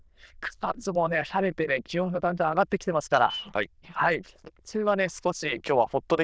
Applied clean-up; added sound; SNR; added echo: neural diffusion model UNIVERSE++.